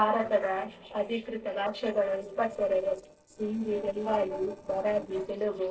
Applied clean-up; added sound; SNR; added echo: neural separator model SepFormer DNS4.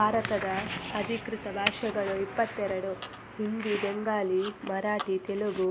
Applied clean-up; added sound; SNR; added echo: none; none; none; none.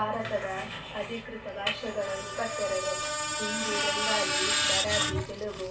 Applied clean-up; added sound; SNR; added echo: none; Screech; -2 dB; reverberation time 0.2 s.